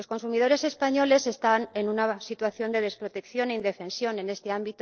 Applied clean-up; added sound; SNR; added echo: neural separator model SepFormer DNS4.